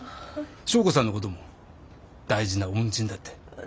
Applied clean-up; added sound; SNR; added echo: none; none; none; none.